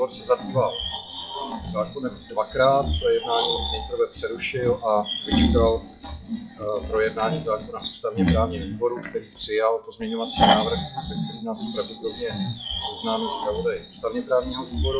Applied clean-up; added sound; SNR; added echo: classical method WPE with log-MMSE.